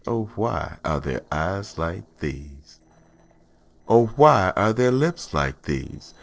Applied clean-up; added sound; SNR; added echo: neural separator model SepFormer DNS4.